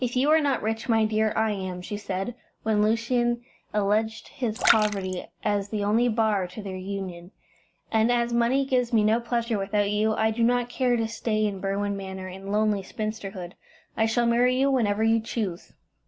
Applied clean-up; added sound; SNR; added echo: none; Splash, splatter; 6 dB; none.